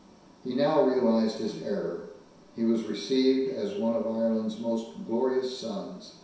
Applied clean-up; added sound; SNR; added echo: none; none; none; reverberation time 0.7 s.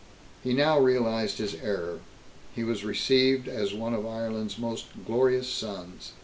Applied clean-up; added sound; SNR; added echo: none; none; none; none.